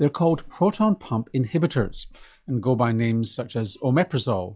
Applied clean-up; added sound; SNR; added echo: classical method log-MMSE.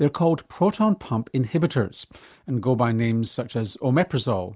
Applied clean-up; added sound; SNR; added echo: none; none; none; none.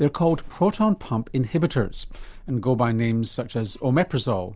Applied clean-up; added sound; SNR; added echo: none; Alarm; 17 dB; none.